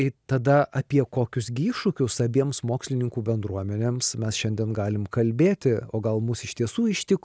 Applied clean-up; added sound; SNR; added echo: none; none; none; none.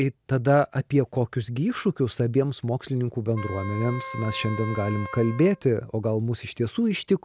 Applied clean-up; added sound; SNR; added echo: none; Wind instrument, woodwind instrument; 12 dB; none.